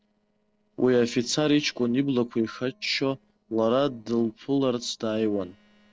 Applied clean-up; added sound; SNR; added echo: neural separator model SepFormer DNS4.